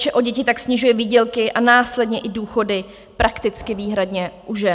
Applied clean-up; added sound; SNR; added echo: none; none; none; none.